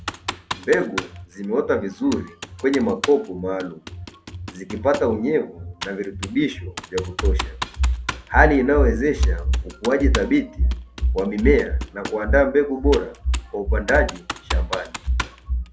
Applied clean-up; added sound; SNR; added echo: none; Computer keyboard; 14 dB; none.